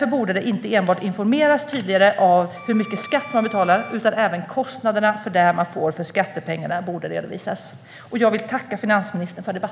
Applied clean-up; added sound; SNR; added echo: none; Wind instrument, woodwind instrument; 17 dB; none.